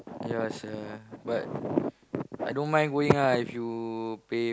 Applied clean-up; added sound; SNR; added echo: none; none; none; none.